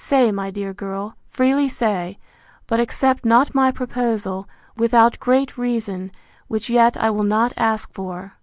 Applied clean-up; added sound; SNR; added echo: none; none; none; none.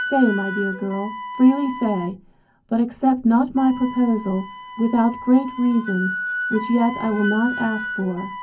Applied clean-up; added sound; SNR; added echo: none; Wind instrument, woodwind instrument; 10 dB; reverberation time 0.3 s.